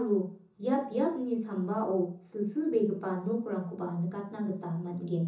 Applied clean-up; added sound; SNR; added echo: none; none; none; reverberation time 0.6 s.